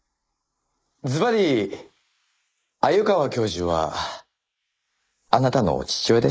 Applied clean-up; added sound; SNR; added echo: neural mask model Resemble Enhance denoiser.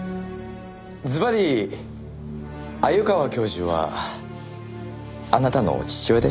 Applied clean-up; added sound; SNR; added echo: none; none; none; none.